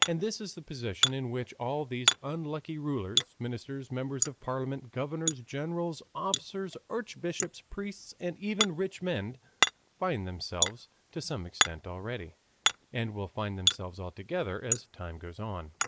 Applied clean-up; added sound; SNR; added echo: neural mask model Resemble Enhance denoiser.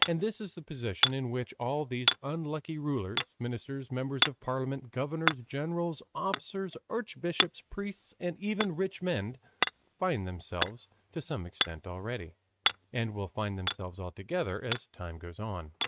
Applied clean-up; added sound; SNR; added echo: neural mask model RNNoise.